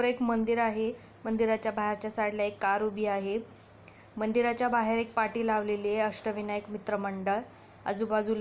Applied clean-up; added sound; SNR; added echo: none; none; none; none.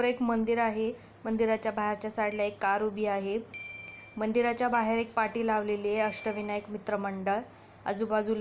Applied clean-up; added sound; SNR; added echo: none; Keyboard (musical); 19 dB; none.